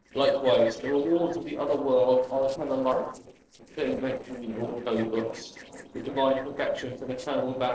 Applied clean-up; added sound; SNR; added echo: neural separator model SepFormer DNS4.